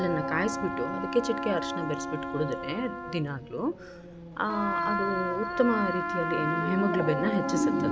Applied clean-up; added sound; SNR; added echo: none; Dog + Trumpet; 3 dB; none.